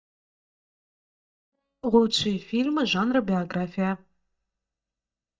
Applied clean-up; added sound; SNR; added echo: neural mask model DeepFilterNet 3.